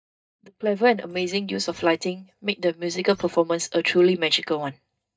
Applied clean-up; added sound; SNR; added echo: neural mask model DeepFilterNet 3.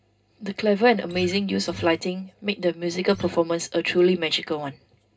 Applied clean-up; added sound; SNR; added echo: none; Acoustic guitar; 15 dB; reverberation time 0.2 s.